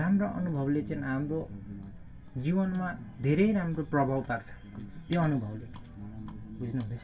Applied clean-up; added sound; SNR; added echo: none; Bass guitar; 20 dB; reverberation time 0.2 s.